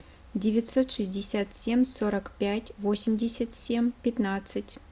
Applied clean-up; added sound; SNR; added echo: none; none; none; none.